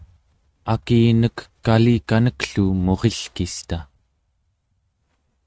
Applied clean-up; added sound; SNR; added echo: neural mask model RNNoise.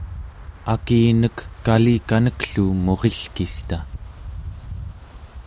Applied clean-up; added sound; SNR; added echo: none; Wind; 13 dB; none.